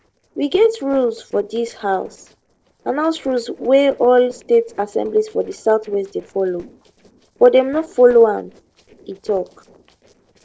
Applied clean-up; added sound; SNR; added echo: neural separator model SepFormer DNS4.